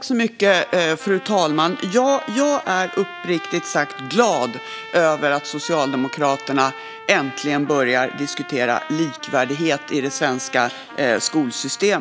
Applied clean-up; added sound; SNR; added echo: none; Trumpet; 15 dB; none.